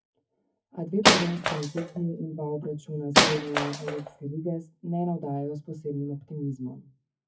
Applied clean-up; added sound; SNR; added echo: classical method WPE with log-MMSE.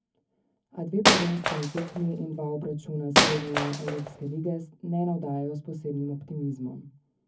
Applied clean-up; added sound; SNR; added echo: none; Wood; -5 dB; reverberation time 0.3 s.